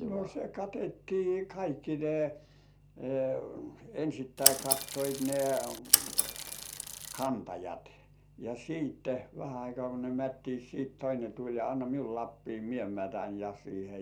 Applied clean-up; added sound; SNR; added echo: none; Mechanisms / Bicycle; -4 dB; none.